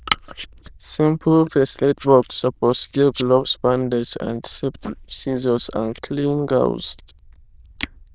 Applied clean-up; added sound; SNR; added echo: neural diffusion model UNIVERSE++.